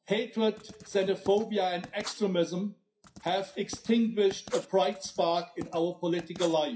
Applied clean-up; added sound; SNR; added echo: classical method WPE with log-MMSE.